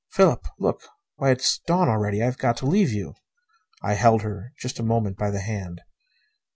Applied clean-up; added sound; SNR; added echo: none; none; none; none.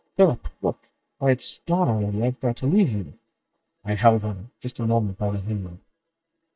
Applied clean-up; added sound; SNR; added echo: neural mask model DeepFilterNet 3.